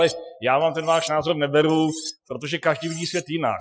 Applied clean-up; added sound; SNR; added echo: classical method Wiener filter.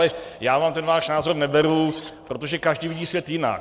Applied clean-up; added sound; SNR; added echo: none; Cutlery, silverware; 17 dB; none.